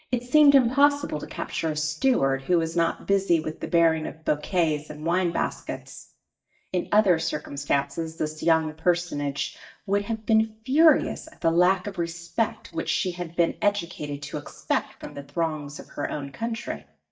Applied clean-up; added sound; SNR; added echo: neural mask model DeepFilterNet 3.